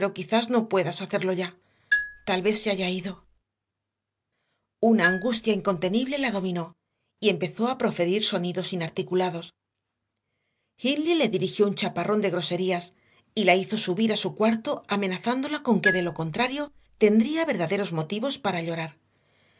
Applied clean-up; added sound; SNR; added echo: none; Marimba, xylophone; 6 dB; none.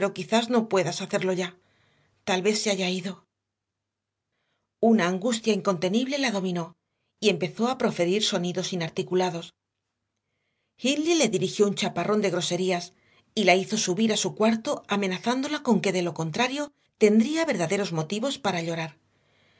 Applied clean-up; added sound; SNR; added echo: none; none; none; none.